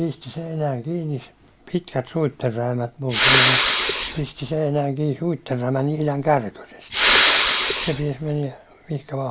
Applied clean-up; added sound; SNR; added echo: none; Respiratory sounds; -5 dB; none.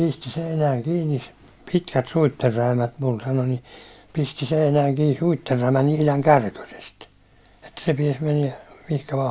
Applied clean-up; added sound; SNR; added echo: none; none; none; none.